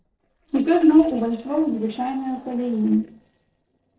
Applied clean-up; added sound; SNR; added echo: neural separator model SepFormer DNS4.